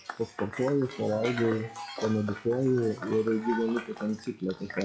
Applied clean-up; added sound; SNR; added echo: classical method WPE with log-MMSE.